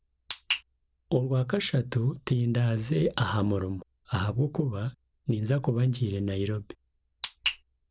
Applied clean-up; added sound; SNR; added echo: none; none; none; none.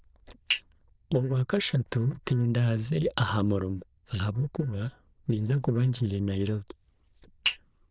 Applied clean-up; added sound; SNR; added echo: neural diffusion model UNIVERSE++.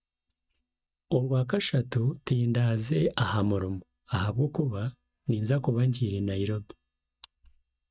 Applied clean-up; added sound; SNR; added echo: neural mask model DeepFilterNet 3.